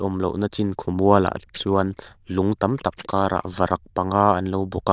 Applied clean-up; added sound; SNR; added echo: neural diffusion model UNIVERSE++.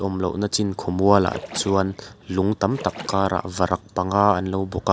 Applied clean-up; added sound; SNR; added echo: none; Splash, splatter; 16 dB; none.